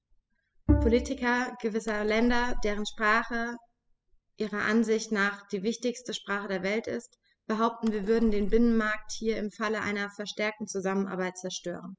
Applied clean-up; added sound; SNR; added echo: classical method spectral subtraction.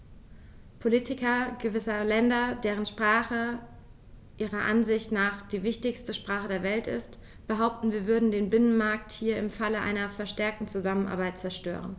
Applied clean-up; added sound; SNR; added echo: none; none; none; none.